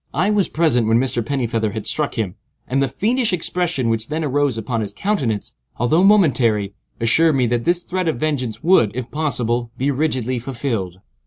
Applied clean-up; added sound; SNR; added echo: none; none; none; none.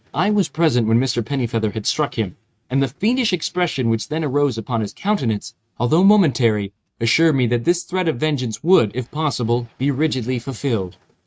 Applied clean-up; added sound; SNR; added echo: neural mask model RNNoise.